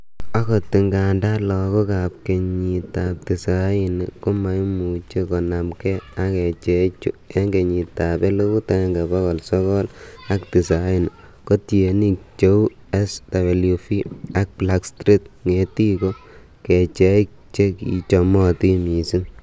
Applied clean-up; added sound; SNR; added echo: none; none; none; none.